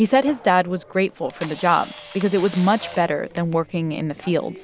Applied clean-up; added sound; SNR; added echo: none; Camera; 19 dB; none.